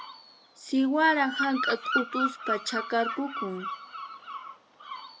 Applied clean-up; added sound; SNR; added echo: none; Bird vocalization, bird call, bird song; 5 dB; none.